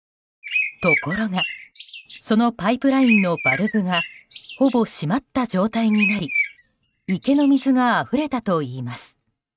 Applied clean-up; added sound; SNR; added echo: neural mask model RNNoise.